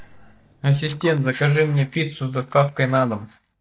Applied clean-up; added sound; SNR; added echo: neural mask model DeepFilterNet 3.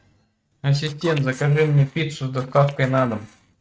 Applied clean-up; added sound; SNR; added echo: neural mask model RNNoise.